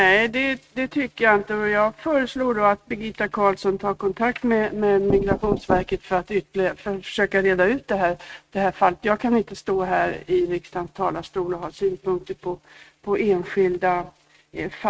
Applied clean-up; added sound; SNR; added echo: neural mask model RNNoise.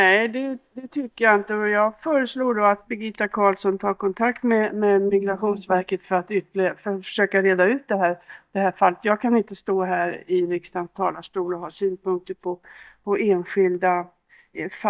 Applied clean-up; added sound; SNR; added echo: neural mask model DeepFilterNet 3.